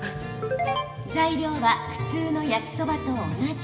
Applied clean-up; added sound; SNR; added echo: none; Wind instrument, woodwind instrument; 14 dB; reverberation time 2.3 s.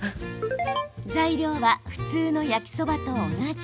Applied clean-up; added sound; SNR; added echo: none; none; none; none.